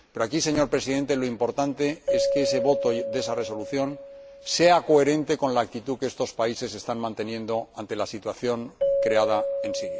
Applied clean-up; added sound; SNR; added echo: none; Keyboard (musical); 5 dB; none.